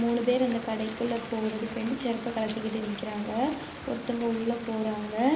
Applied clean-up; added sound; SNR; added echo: none; Rain; 12 dB; reverberation time 0.8 s.